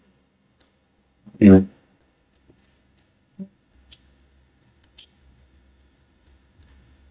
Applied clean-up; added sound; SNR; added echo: neural mask model DeepFilterNet 3.